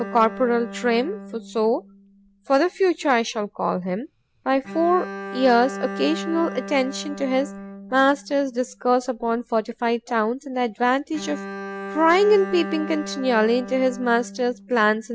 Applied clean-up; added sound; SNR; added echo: none; Bowed string instrument; 13 dB; none.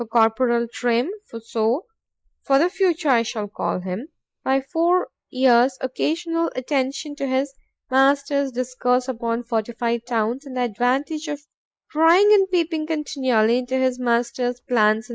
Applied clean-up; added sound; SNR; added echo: neural mask model Resemble Enhance denoiser.